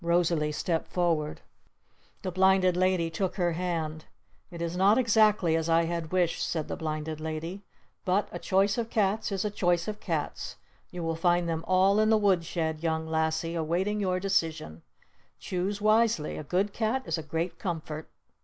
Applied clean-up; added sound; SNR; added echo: none; none; none; none.